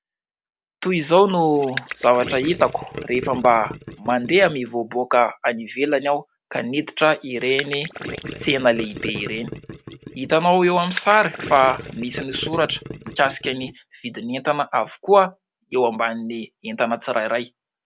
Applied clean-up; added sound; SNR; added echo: none; Gurgling; 12 dB; none.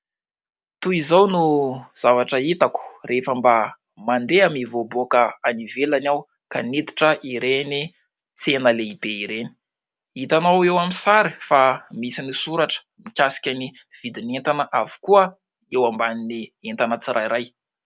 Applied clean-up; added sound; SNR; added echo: none; none; none; none.